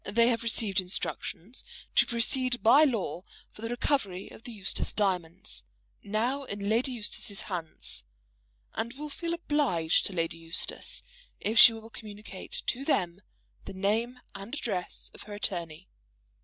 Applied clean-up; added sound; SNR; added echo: none; none; none; none.